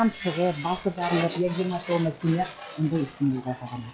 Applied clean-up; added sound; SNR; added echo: classical method log-MMSE.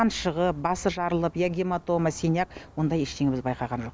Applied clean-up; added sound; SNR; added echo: none; none; none; none.